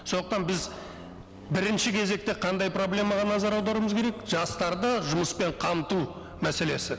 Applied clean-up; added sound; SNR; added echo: none; Accelerating, revving, vroom; 17 dB; none.